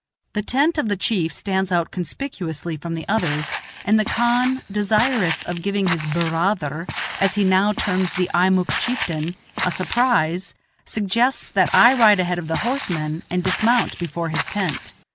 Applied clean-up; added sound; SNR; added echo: none; Walk, footsteps; 8 dB; none.